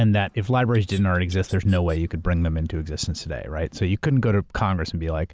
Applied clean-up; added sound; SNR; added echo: neural mask model Resemble Enhance denoiser.